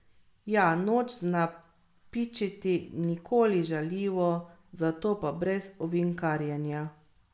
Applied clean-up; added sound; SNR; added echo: none; none; none; none.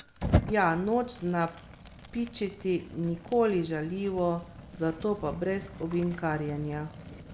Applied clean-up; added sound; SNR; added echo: none; Fire; 7 dB; none.